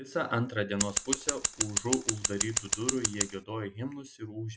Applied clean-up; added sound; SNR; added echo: none; Scissors; -3 dB; none.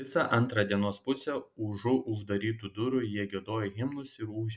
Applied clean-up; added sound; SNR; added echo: none; none; none; none.